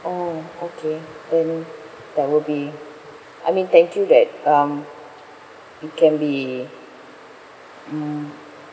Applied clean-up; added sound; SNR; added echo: none; none; none; none.